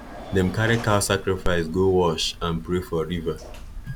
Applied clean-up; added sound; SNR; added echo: none; Telephone + Bus; 10 dB; none.